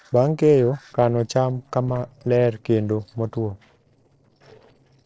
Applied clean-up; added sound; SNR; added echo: neural separator model SepFormer DNS4.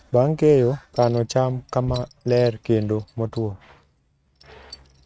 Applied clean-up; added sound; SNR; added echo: neural mask model RNNoise.